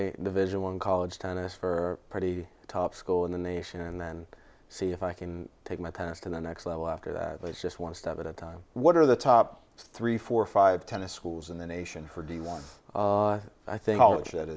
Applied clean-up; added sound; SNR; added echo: none; none; none; none.